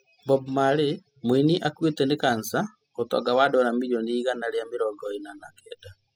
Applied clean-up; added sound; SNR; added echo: classical method spectral subtraction.